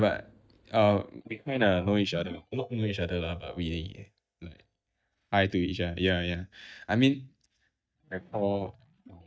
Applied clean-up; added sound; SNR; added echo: neural mask model DeepFilterNet 3.